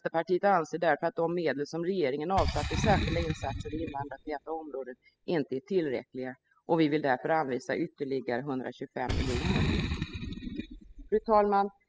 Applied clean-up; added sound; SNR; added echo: classical method spectral subtraction.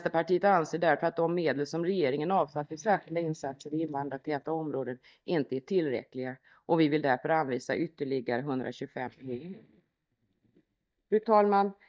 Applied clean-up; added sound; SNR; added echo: neural mask model DeepFilterNet 3.